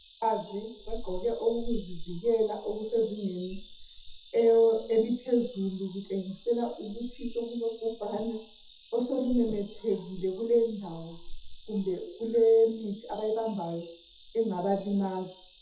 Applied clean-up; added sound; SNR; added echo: classical method WPE with log-MMSE.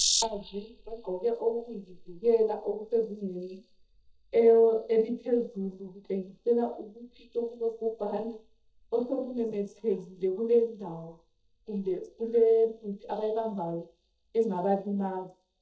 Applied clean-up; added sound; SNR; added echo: neural mask model DeepFilterNet 3.